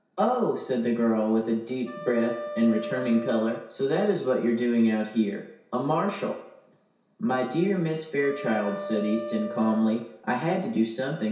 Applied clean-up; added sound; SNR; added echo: none; Wind instrument, woodwind instrument; 11 dB; reverberation time 0.7 s.